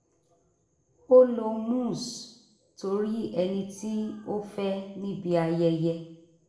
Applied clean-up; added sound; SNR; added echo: none; none; none; reverberation time 0.7 s.